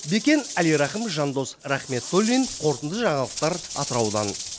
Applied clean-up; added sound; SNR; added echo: none; Rattle / Rattle (instrument); 11 dB; none.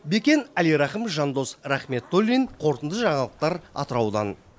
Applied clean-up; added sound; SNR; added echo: none; none; none; none.